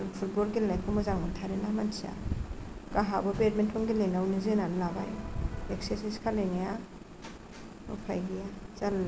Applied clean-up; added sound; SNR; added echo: none; Electric guitar; 19 dB; none.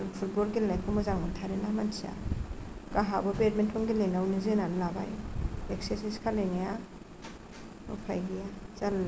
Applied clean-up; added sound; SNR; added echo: none; none; none; none.